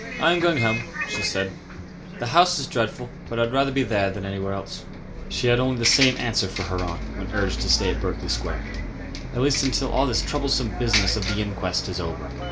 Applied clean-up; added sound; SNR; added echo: none; Bus; 5 dB; reverberation time 0.3 s.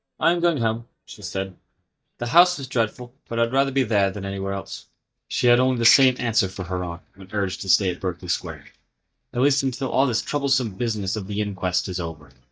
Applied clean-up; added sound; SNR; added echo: neural mask model DeepFilterNet 3.